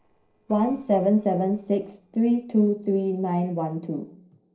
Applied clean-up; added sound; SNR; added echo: neural separator model SepFormer DNS4.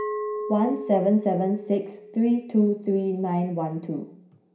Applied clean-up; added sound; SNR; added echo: none; Glass; 11 dB; reverberation time 0.5 s.